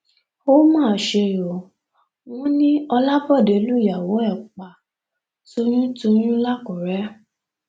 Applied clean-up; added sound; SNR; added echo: none; none; none; none.